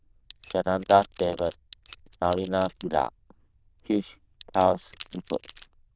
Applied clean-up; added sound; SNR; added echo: neural diffusion model UNIVERSE++.